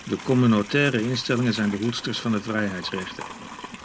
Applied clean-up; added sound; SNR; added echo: none; Livestock, farm animals, working animals; 15 dB; none.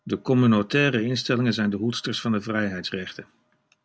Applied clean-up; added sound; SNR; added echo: none; none; none; none.